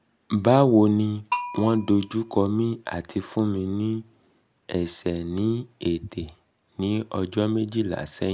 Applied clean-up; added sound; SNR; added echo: none; Bell; 12 dB; none.